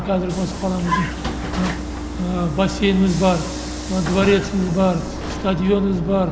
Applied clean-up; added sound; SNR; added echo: none; Vehicle; 6 dB; none.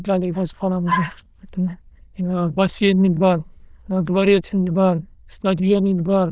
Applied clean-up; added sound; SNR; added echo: neural diffusion model UNIVERSE++.